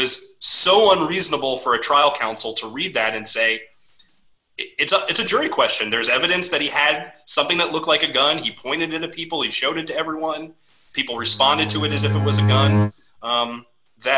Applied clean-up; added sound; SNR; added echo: none; Bowed string instrument; -1 dB; none.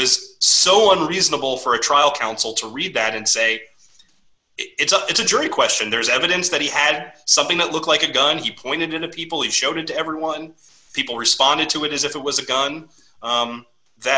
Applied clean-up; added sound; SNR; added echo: none; none; none; none.